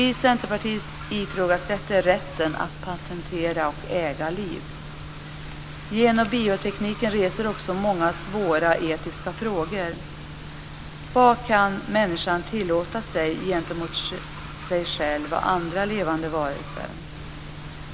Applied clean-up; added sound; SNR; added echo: none; Train; 18 dB; none.